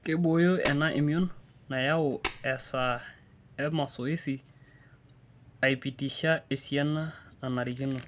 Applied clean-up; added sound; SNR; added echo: none; Tap; 9 dB; none.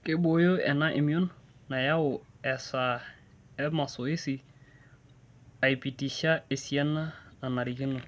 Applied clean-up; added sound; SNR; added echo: none; none; none; none.